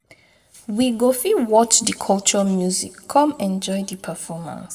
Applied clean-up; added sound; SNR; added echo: none; none; none; reverberation time 0.8 s.